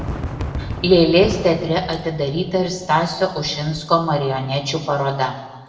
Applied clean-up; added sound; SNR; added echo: none; Fireworks; 12 dB; reverberation time 1.1 s.